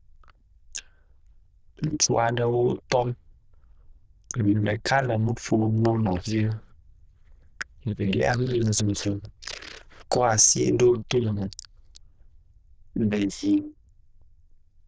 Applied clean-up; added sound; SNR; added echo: neural diffusion model UNIVERSE++.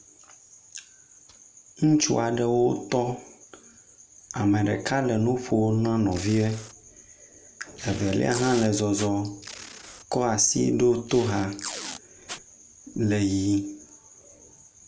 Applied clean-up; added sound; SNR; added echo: none; Packing tape, duct tape; 15 dB; none.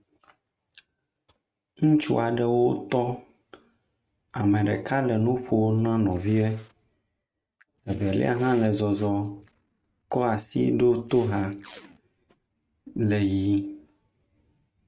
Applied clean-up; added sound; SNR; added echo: neural mask model RNNoise.